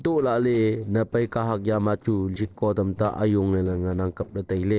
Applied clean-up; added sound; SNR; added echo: neural separator model SepFormer DNS4.